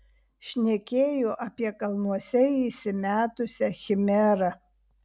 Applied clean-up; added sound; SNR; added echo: none; none; none; none.